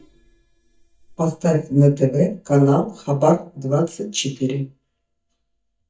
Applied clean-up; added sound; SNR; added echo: neural mask model DeepFilterNet 3.